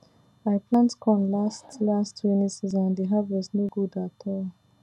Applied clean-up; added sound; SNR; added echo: none; none; none; none.